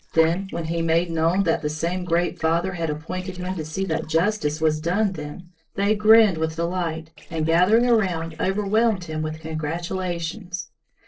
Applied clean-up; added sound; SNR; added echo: neural separator model SepFormer DNS4.